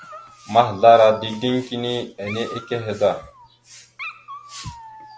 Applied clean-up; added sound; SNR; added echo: none; Dog; 19 dB; none.